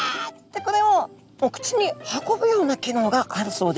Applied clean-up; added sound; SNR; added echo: none; none; none; none.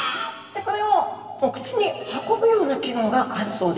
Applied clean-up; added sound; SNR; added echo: none; none; none; reverberation time 1.9 s.